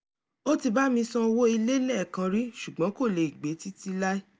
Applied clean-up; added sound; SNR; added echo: none; none; none; none.